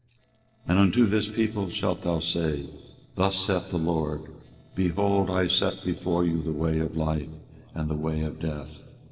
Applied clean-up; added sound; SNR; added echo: neural separator model SepFormer DNS4.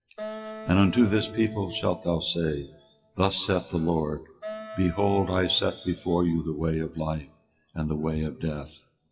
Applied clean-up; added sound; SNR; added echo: classical method WPE with log-MMSE.